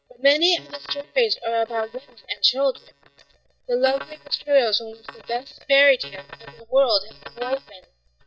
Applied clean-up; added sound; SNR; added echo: neural mask model DeepFilterNet 3.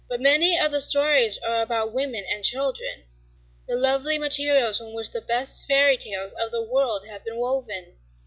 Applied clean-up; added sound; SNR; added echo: none; none; none; none.